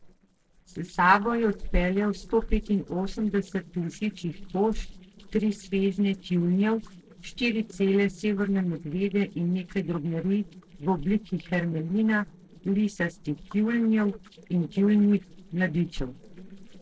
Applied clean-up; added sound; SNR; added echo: neural separator model SepFormer DNS4.